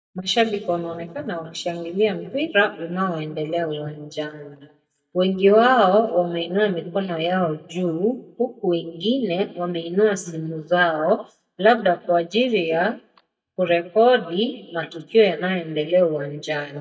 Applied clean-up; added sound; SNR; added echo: neural mask model DeepFilterNet 3.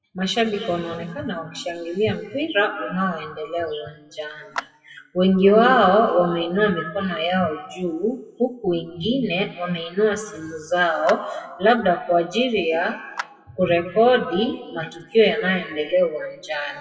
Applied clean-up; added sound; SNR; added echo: classical method WPE with log-MMSE.